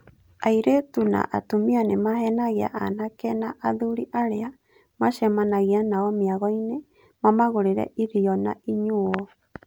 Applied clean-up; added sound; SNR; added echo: none; none; none; none.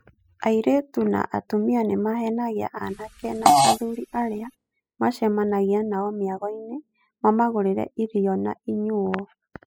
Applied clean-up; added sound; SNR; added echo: classical method spectral subtraction.